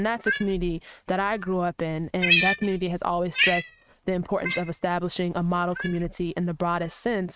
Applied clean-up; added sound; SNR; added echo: neural mask model RNNoise.